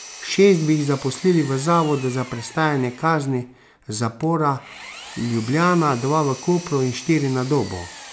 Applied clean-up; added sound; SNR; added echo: none; Engine; 18 dB; none.